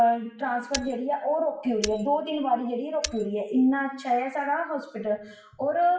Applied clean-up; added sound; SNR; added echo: classical method WPE with log-MMSE.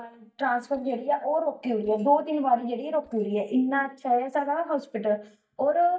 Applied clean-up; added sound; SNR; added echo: neural mask model DeepFilterNet 3.